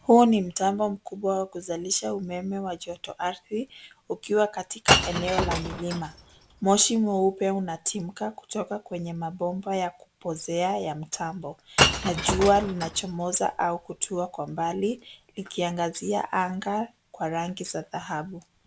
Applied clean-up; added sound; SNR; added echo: none; Shatter / Crushing; 2 dB; none.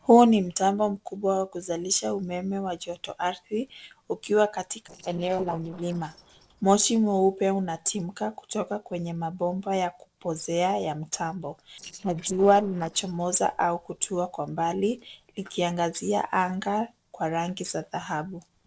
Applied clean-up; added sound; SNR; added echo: neural separator model SepFormer DNS4.